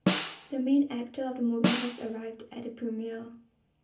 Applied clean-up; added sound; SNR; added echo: none; Snare drum; 1 dB; reverberation time 0.3 s.